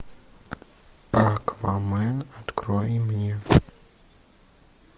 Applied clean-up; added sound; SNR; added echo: none; none; none; none.